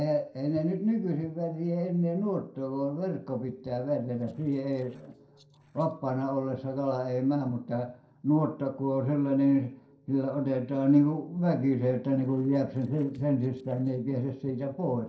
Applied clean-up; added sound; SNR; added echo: neural separator model SepFormer DNS4.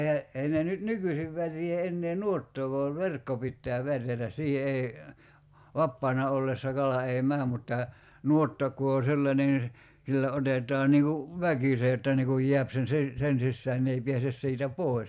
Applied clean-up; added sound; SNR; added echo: none; none; none; none.